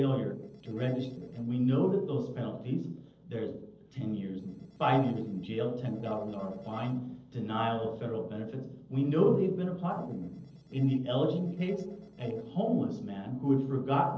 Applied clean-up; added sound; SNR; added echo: neural separator model SepFormer DNS4.